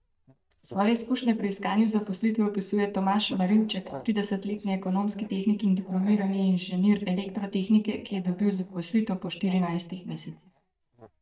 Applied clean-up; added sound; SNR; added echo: neural mask model DeepFilterNet 3.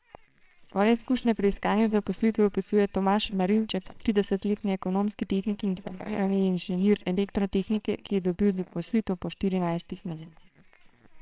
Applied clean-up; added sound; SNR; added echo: neural separator model SepFormer WHAMR!.